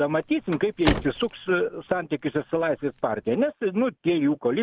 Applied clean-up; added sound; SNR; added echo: none; Car; 10 dB; none.